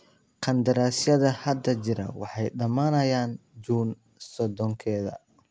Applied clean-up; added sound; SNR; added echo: none; none; none; none.